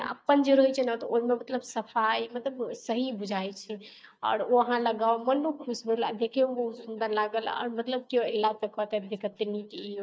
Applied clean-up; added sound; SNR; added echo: neural mask model DeepFilterNet 3.